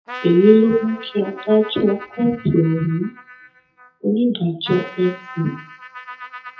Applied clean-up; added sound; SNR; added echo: classical method WPE with log-MMSE.